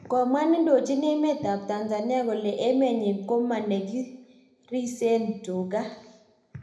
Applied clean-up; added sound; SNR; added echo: none; none; none; reverberation time 0.7 s.